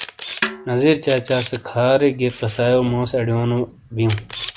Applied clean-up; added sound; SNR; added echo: none; Snare drum + Camera; 12 dB; none.